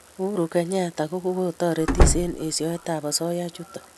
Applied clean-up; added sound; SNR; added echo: none; Slam; -3 dB; none.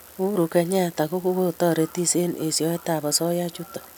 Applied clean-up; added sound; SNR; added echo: none; none; none; none.